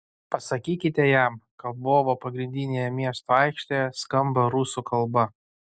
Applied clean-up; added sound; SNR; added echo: none; none; none; none.